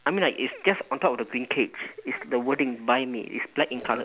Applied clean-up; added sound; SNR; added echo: none; none; none; none.